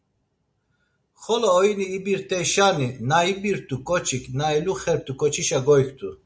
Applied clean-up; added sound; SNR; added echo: none; none; none; none.